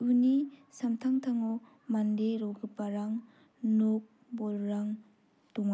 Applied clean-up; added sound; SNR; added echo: none; none; none; none.